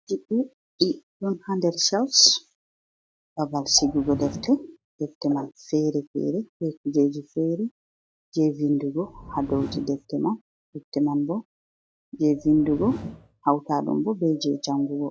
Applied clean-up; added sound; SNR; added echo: none; Whoosh, swoosh, swish; 15 dB; none.